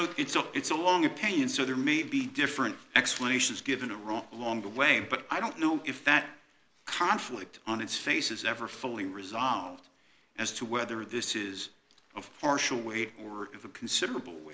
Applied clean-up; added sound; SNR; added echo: none; none; none; none.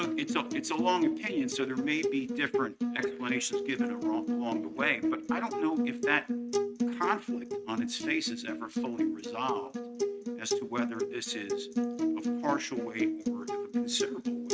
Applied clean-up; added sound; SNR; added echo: neural mask model RNNoise.